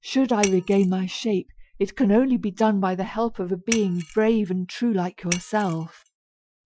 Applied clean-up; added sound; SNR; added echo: classical method Wiener filter.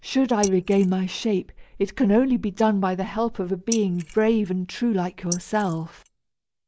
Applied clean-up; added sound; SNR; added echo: neural mask model Resemble Enhance denoiser.